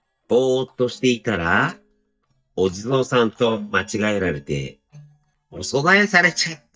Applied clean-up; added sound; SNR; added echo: neural mask model DeepFilterNet 3.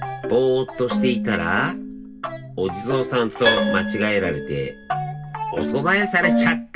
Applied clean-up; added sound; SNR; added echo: none; Keyboard (musical); 10 dB; reverberation time 0.1 s.